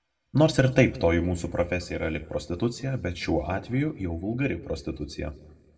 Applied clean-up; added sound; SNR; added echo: none; none; none; reverberation time 0.9 s.